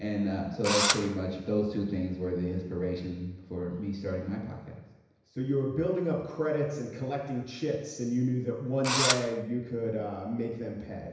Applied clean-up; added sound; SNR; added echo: none; Engine / Drill; -2 dB; reverberation time 1.0 s.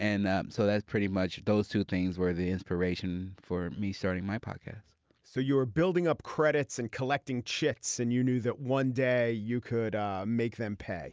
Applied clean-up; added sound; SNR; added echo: none; none; none; none.